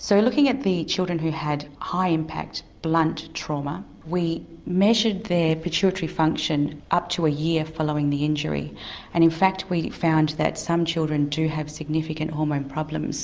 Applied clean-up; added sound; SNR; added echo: none; none; none; none.